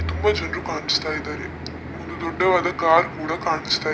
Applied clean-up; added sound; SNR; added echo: none; Bowed string instrument; 12 dB; none.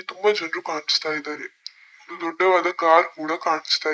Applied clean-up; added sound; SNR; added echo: neural mask model Resemble Enhance denoiser.